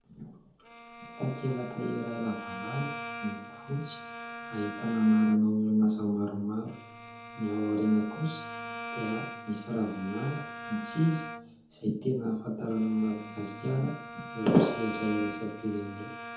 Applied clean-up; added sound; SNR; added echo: none; Bowed string instrument; 12 dB; reverberation time 0.6 s.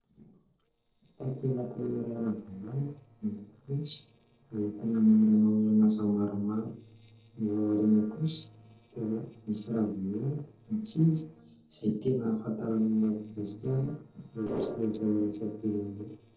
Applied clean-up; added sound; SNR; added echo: neural separator model SepFormer DNS4.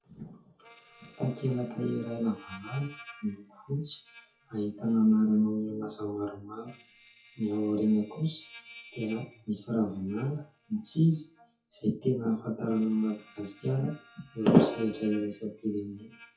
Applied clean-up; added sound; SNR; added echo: classical method WPE with log-MMSE.